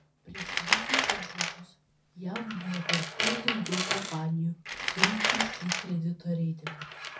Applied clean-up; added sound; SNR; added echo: none; Tools; -3 dB; reverberation time 0.3 s.